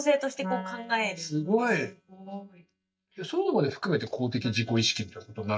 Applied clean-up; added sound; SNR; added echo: neural mask model DeepFilterNet 3.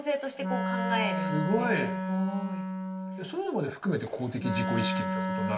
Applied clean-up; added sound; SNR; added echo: none; Wind instrument, woodwind instrument; 0 dB; reverberation time 0.6 s.